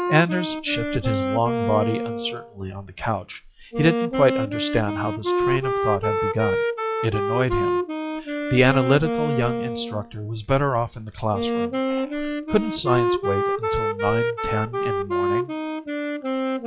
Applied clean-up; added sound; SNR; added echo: classical method log-MMSE.